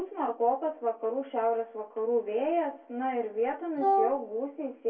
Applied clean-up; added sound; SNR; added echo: none; Wind instrument, woodwind instrument; -2 dB; reverberation time 0.2 s.